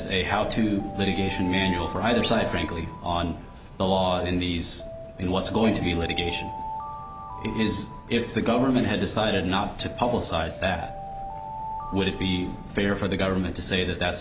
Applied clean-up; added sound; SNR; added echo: none; Alarm; 13 dB; none.